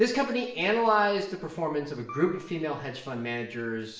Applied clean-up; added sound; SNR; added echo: none; Piano; 19 dB; reverberation time 0.7 s.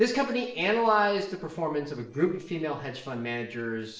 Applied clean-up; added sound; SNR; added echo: neural separator model SepFormer DNS4.